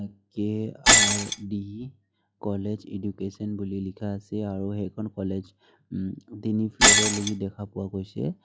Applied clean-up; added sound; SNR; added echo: classical method log-MMSE.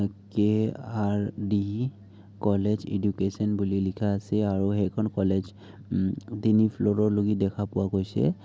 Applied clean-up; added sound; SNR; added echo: none; none; none; none.